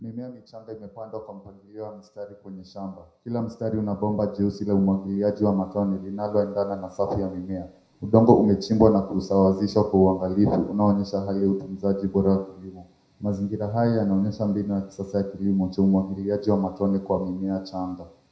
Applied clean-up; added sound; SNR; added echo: none; none; none; reverberation time 0.4 s.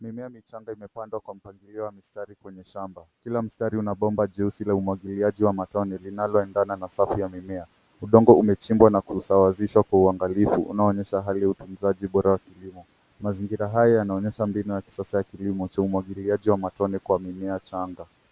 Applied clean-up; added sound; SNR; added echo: none; none; none; none.